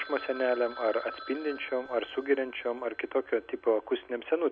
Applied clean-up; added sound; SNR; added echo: none; Telephone; 17 dB; none.